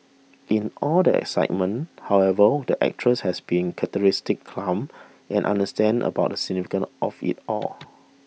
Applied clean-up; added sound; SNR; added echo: none; none; none; none.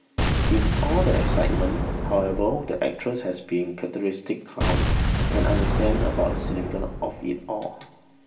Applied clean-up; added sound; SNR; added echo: none; Boom; -3 dB; reverberation time 0.7 s.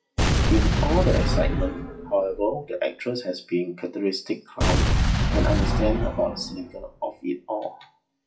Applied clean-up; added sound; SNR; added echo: classical method WPE with log-MMSE.